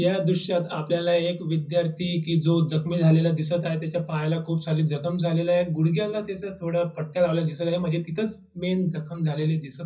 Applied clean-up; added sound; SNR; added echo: none; none; none; reverberation time 0.4 s.